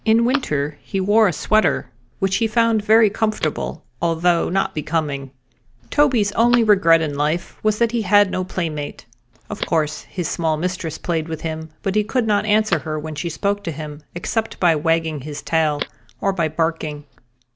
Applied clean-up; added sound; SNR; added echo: none; Telephone; 18 dB; none.